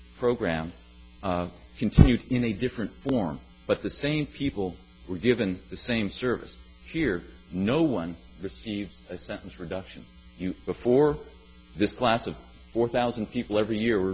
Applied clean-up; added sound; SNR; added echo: none; none; none; none.